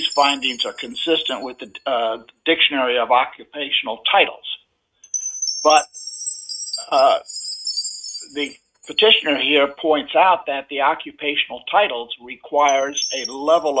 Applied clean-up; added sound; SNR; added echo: neural mask model RNNoise.